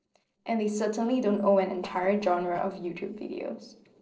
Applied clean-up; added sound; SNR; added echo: neural separator model SepFormer DNS4.